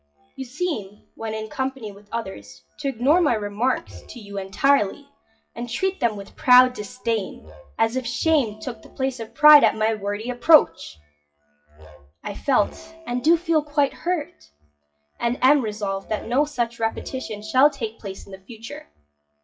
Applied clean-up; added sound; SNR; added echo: classical method WPE with log-MMSE.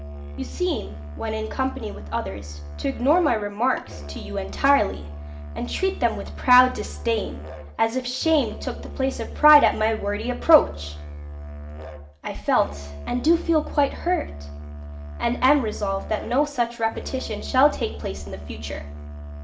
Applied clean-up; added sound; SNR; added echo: none; Musical instrument; 10 dB; reverberation time 0.5 s.